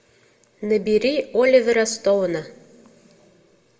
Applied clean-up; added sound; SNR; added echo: none; none; none; reverberation time 2.1 s.